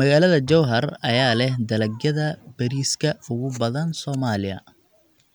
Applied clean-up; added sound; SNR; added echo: none; none; none; none.